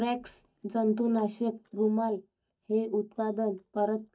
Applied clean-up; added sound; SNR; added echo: neural mask model DeepFilterNet 3.